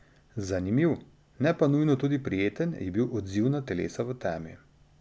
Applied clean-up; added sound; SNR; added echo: none; none; none; none.